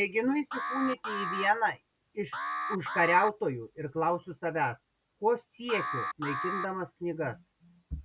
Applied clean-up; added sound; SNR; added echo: none; Alarm; 5 dB; none.